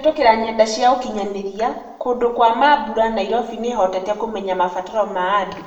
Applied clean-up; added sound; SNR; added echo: none; none; none; reverberation time 0.7 s.